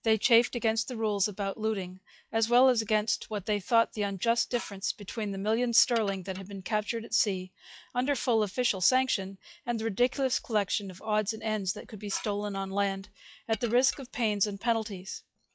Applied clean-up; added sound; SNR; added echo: classical method log-MMSE.